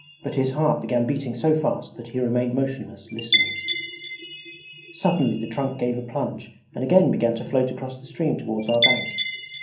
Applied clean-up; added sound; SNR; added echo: none; Chime; 1 dB; reverberation time 0.6 s.